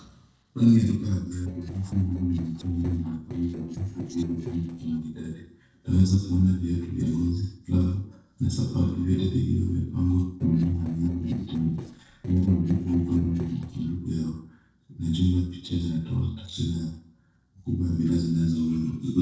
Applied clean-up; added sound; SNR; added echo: neural separator model SepFormer DNS4.